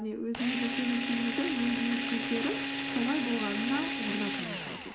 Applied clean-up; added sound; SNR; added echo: none; Drill; 1 dB; none.